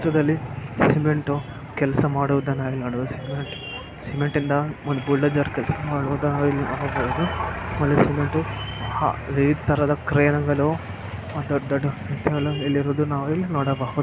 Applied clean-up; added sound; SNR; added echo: none; none; none; none.